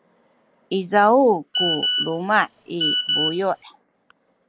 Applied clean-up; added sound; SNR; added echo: none; Telephone; 2 dB; none.